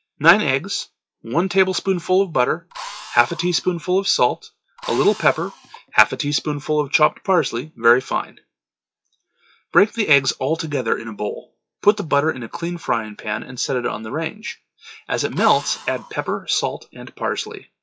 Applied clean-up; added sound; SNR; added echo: classical method log-MMSE.